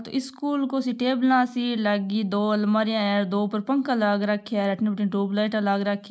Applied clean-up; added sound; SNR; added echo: none; none; none; none.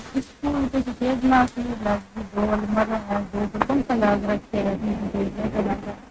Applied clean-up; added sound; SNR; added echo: neural mask model RNNoise.